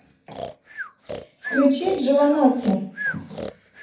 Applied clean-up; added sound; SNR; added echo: none; Breathing; 11 dB; reverberation time 0.6 s.